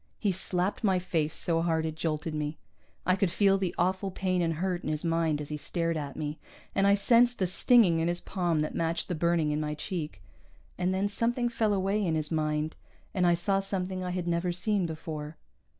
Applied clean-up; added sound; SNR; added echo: none; none; none; none.